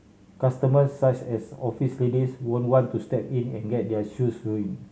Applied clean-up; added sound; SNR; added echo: none; none; none; none.